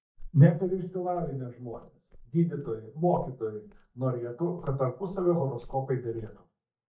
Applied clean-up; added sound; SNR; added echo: neural mask model DeepFilterNet 3.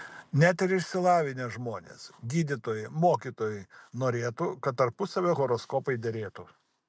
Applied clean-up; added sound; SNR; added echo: none; none; none; none.